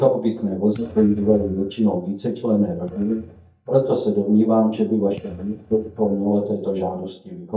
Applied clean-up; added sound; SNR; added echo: neural mask model DeepFilterNet 3.